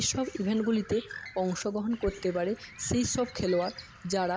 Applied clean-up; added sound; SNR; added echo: none; Bird; 16 dB; none.